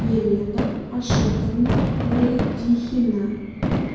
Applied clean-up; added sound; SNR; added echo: none; Fireworks; 0 dB; reverberation time 1.1 s.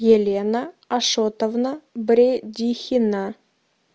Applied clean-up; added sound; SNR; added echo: none; none; none; none.